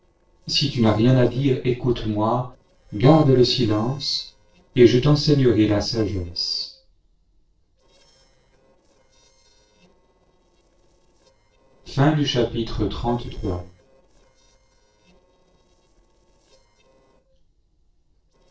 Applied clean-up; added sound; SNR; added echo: neural separator model SepFormer DNS4.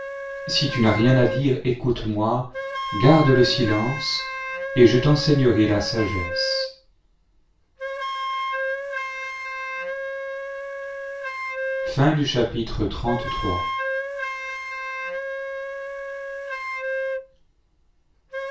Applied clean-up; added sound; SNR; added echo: none; Wind instrument, woodwind instrument; 6 dB; reverberation time 0.3 s.